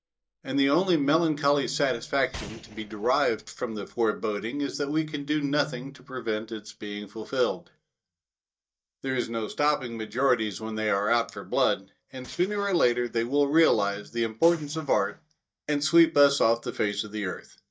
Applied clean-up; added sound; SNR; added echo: neural mask model DeepFilterNet 3.